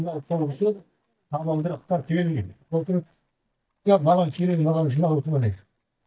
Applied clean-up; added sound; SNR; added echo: neural mask model DeepFilterNet 3.